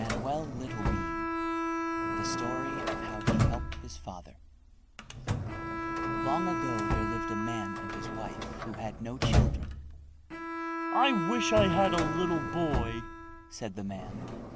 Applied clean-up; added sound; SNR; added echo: none; Drawer open or close + Bowed string instrument; -3 dB; none.